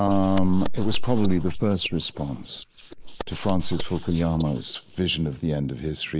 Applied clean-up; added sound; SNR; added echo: neural mask model Resemble Enhance denoiser.